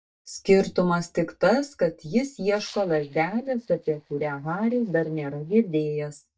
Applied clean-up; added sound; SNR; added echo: neural mask model DeepFilterNet 3.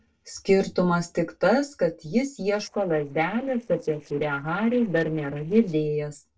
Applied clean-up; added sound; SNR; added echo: neural separator model SepFormer DNS4.